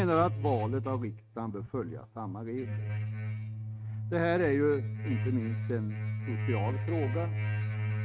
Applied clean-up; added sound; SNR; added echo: neural mask model RNNoise.